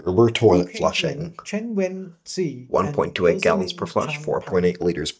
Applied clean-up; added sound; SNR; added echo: neural mask model DeepFilterNet 3.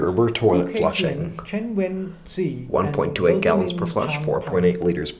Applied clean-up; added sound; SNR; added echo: none; Toilet flush; -4 dB; none.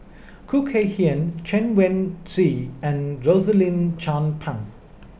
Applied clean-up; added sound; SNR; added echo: none; none; none; none.